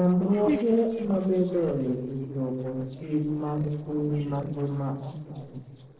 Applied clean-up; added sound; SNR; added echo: neural separator model SepFormer DNS4.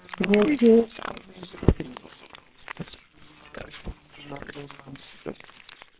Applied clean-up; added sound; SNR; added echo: neural separator model SepFormer WHAMR!.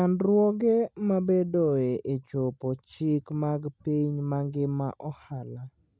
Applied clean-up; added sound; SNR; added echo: none; none; none; none.